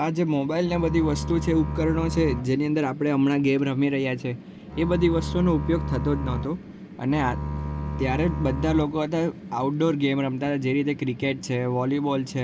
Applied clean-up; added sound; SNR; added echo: none; Bowed string instrument; 6 dB; none.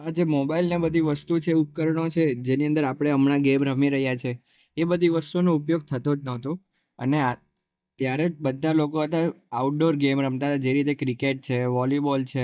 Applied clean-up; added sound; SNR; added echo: neural mask model DeepFilterNet 3.